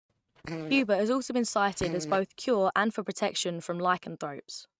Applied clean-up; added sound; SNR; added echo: neural mask model RNNoise.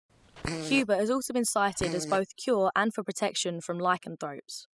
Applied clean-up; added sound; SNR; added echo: classical method spectral subtraction.